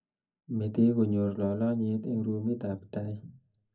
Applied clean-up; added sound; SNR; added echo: none; none; none; reverberation time 0.4 s.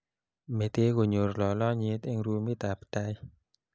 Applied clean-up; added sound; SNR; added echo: none; none; none; none.